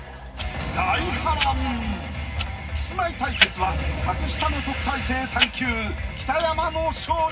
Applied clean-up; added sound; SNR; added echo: none; Tick-tock; 7 dB; reverberation time 0.4 s.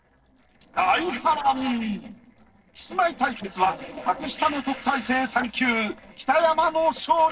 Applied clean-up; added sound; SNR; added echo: neural separator model SepFormer DNS4.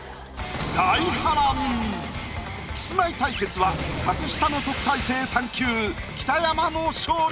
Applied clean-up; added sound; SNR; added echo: none; none; none; none.